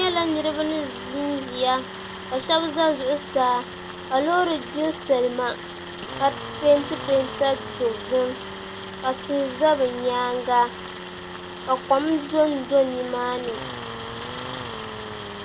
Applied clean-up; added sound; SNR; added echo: none; Tools; 8 dB; none.